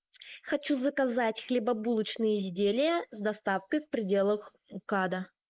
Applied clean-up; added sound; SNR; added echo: neural mask model Resemble Enhance denoiser.